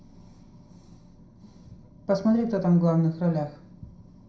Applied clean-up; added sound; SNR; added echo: none; none; none; reverberation time 0.4 s.